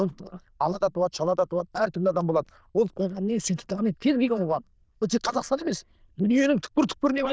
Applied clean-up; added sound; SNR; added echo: neural diffusion model UNIVERSE++.